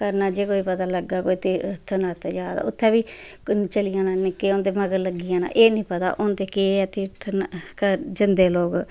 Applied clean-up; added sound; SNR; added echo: none; none; none; none.